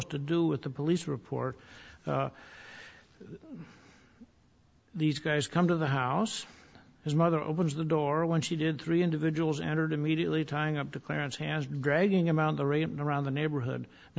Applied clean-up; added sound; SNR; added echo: none; none; none; none.